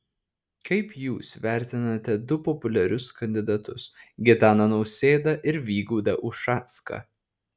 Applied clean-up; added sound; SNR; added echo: none; none; none; none.